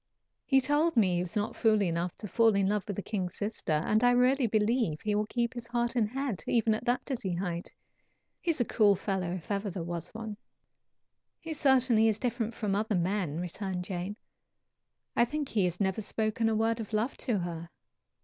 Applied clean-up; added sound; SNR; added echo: none; none; none; none.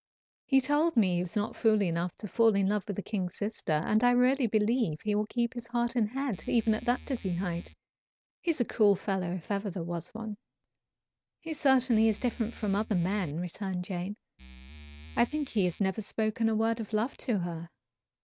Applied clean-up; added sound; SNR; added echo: neural mask model RNNoise.